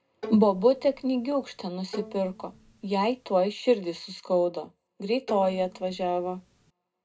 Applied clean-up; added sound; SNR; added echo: none; Bowed string instrument; 16 dB; reverberation time 0.2 s.